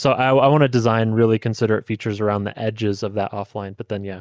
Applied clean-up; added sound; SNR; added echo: neural mask model DeepFilterNet 3.